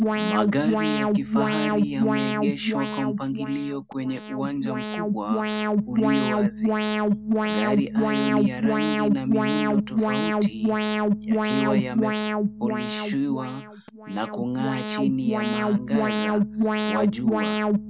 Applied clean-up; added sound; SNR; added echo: none; Alarm; -5 dB; none.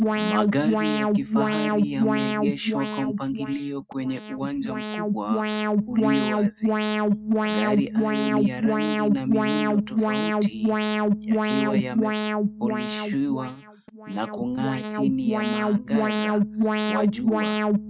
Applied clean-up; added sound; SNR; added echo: neural mask model RNNoise.